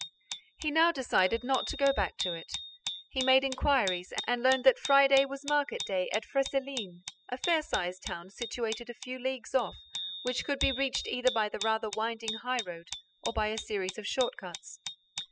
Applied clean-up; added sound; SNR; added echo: classical method spectral subtraction.